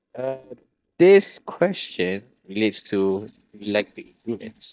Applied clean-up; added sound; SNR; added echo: neural mask model DeepFilterNet 3.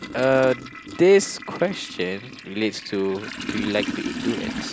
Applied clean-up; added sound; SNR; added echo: none; Toilet flush; 10 dB; none.